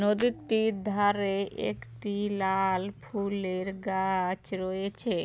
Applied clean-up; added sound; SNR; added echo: none; none; none; none.